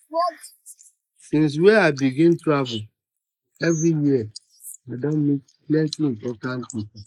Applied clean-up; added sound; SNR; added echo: neural mask model Resemble Enhance denoiser.